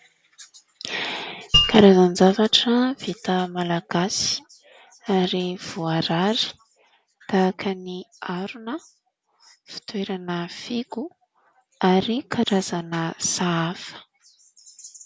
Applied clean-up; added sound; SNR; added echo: none; Mallet percussion; 0 dB; none.